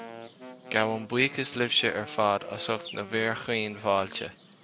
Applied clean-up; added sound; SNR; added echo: none; Wind instrument, woodwind instrument + Chirp, tweet; 16 dB; none.